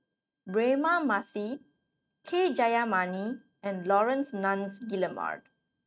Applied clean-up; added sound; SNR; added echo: neural mask model RNNoise.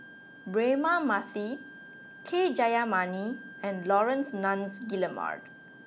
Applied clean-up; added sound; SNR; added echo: none; Wind instrument, woodwind instrument; 19 dB; none.